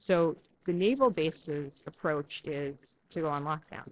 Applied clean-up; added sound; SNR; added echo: neural separator model SepFormer DNS4.